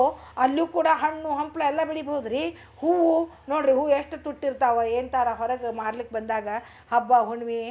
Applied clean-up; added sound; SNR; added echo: none; none; none; none.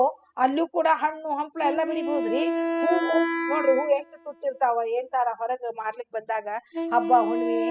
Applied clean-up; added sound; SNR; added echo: classical method spectral subtraction.